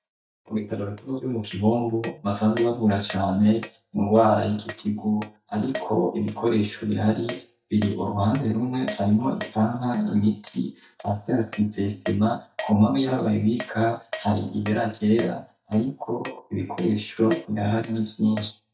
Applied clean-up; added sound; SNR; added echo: neural mask model DeepFilterNet 3.